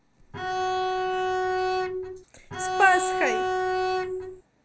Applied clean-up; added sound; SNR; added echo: none; Bowed string instrument; -4 dB; reverberation time 1.3 s.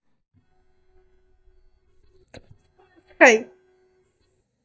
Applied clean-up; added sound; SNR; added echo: neural mask model DeepFilterNet 3.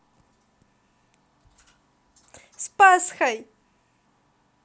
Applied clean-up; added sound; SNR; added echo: none; none; none; none.